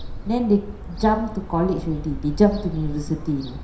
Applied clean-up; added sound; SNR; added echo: none; Gull, seagull / Fowl; 9 dB; reverberation time 0.7 s.